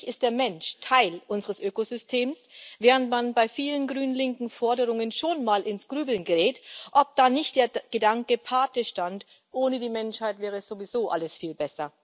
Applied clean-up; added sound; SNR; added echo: none; none; none; none.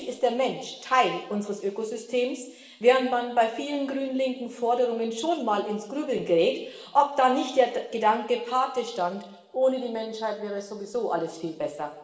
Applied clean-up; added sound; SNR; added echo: none; none; none; reverberation time 1.0 s.